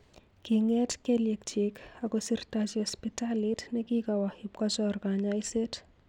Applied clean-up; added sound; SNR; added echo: none; none; none; none.